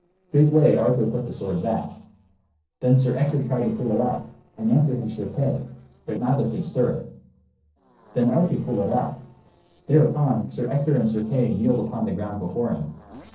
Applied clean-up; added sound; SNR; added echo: neural separator model SepFormer DNS4.